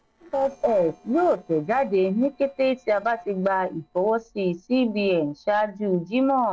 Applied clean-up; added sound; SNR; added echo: neural separator model SepFormer DNS4.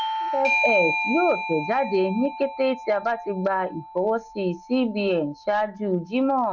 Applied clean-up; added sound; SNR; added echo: none; Bell / Doorbell; 6 dB; none.